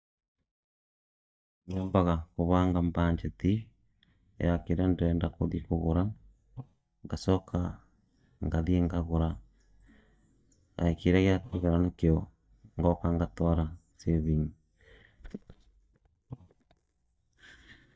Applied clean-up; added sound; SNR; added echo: neural mask model DeepFilterNet 3.